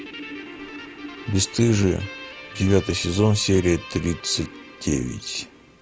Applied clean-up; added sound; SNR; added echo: none; Guitar; 15 dB; none.